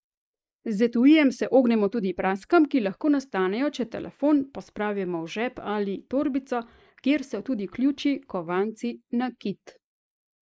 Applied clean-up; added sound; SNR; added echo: neural mask model Resemble Enhance denoiser.